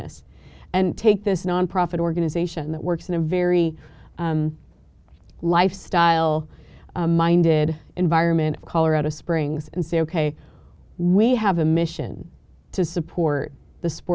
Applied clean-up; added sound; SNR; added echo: none; none; none; none.